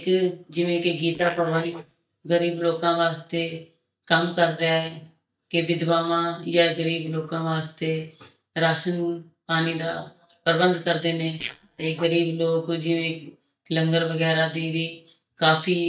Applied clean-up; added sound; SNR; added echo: neural mask model DeepFilterNet 3.